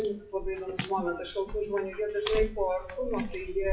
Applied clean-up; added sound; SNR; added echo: classical method WPE with log-MMSE.